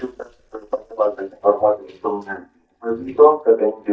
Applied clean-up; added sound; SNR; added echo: neural mask model DeepFilterNet 3.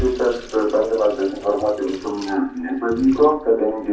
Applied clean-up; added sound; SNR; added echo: none; Sink (filling or washing) / Water tap, faucet; 16 dB; reverberation time 0.6 s.